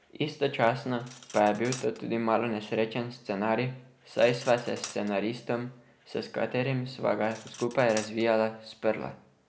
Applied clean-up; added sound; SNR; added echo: none; Cutlery, silverware; 14 dB; none.